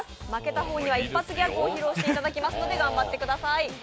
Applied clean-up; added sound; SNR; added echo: none; none; none; none.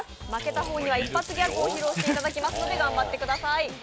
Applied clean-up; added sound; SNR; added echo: none; Water tap, faucet; 15 dB; none.